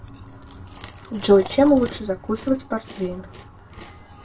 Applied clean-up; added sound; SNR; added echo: none; Chewing, mastication; 19 dB; reverberation time 0.2 s.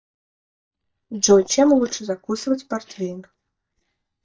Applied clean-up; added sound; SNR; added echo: neural mask model DeepFilterNet 3.